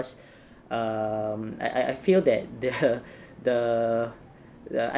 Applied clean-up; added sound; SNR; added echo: none; none; none; none.